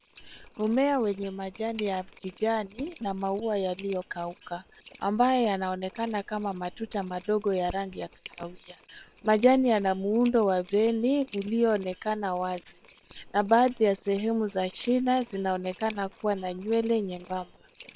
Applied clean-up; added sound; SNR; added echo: neural separator model SepFormer WHAM!.